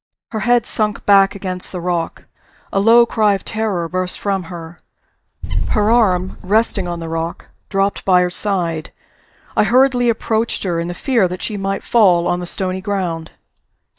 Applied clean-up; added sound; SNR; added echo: neural mask model DeepFilterNet 3.